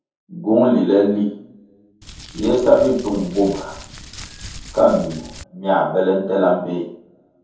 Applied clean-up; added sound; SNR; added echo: none; Crumpling, crinkling; 17 dB; reverberation time 0.6 s.